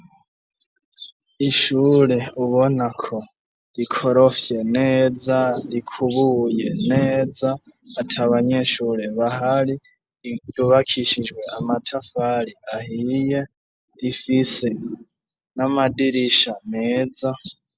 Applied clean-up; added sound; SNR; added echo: none; none; none; none.